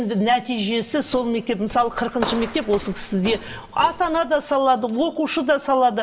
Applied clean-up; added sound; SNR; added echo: none; Walk, footsteps; 14 dB; reverberation time 1.7 s.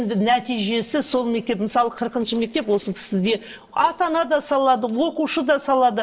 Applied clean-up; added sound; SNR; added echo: neural separator model SepFormer DNS4.